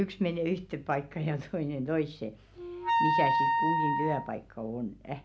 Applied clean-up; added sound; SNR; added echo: none; Wind instrument, woodwind instrument; -2 dB; none.